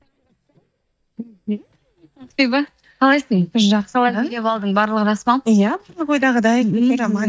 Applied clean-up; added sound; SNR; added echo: neural mask model DeepFilterNet 3.